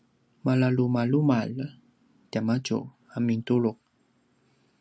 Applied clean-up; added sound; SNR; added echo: none; none; none; none.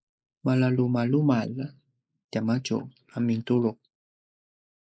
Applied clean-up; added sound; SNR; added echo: neural mask model Resemble Enhance denoiser.